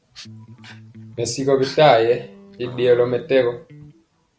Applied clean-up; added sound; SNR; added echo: none; Dog + Electric guitar; 19 dB; none.